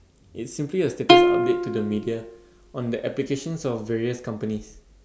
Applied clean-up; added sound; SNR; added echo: none; Plucked string instrument; -5 dB; none.